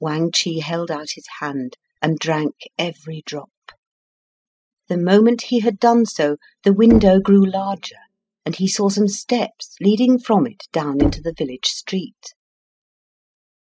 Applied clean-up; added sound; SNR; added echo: classical method spectral subtraction.